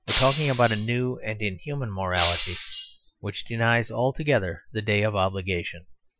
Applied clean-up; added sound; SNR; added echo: classical method Wiener filter.